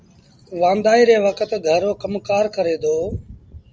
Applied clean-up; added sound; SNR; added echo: none; none; none; none.